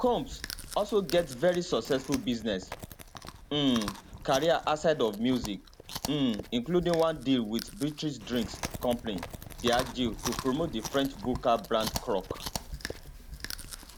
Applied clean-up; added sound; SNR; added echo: none; Chewing, mastication; 11 dB; none.